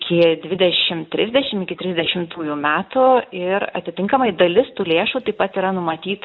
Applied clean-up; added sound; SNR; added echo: none; none; none; none.